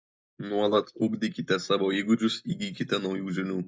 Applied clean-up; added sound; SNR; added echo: neural mask model Resemble Enhance denoiser.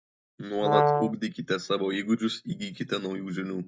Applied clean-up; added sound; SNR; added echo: none; Brass instrument; -4 dB; none.